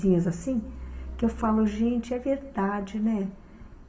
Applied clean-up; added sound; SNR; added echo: none; Truck; 15 dB; reverberation time 0.8 s.